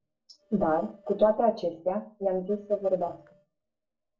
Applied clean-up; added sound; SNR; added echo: neural separator model SepFormer DNS4.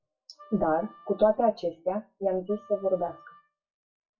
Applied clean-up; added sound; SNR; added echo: classical method WPE with log-MMSE.